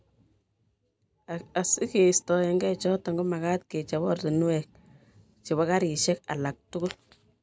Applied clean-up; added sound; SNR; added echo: none; none; none; none.